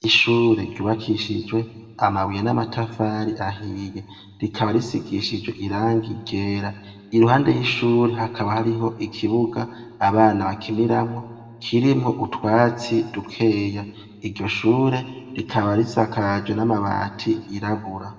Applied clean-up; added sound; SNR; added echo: none; none; none; reverberation time 1.3 s.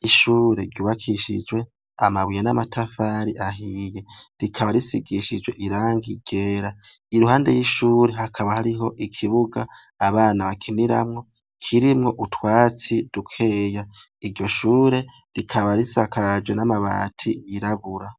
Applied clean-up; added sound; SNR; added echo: none; none; none; none.